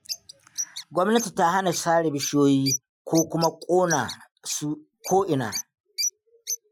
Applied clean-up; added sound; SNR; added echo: classical method Wiener filter.